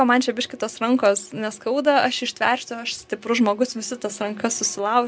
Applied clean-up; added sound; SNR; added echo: none; none; none; none.